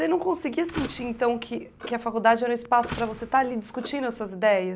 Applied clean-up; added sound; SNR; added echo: none; Clock + Slam; 16 dB; none.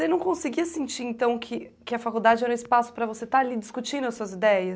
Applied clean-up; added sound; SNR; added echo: none; none; none; none.